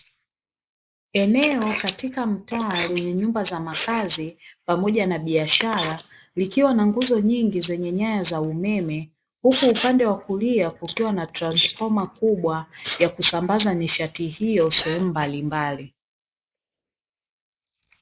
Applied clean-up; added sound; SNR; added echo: neural mask model Resemble Enhance denoiser.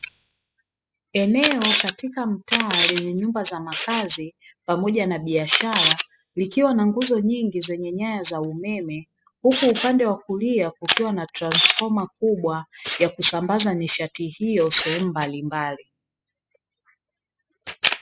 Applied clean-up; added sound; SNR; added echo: classical method spectral subtraction.